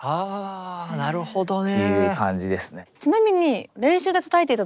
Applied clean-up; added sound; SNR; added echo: none; none; none; none.